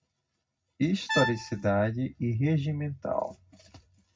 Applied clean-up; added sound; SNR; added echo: none; Brass instrument; 6 dB; reverberation time 0.4 s.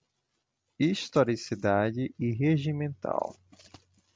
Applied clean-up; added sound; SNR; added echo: none; none; none; none.